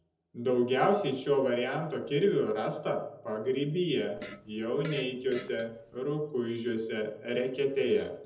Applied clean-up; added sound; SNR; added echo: none; Fart; 15 dB; reverberation time 0.8 s.